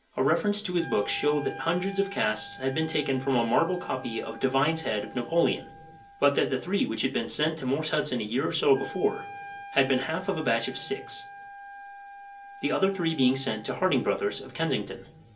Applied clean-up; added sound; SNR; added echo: none; Wind instrument, woodwind instrument; 17 dB; reverberation time 0.3 s.